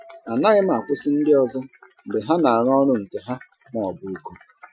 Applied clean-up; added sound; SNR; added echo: classical method Wiener filter.